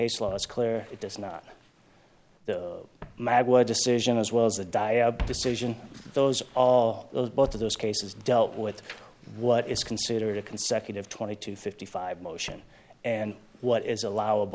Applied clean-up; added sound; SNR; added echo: none; Walk, footsteps; 19 dB; none.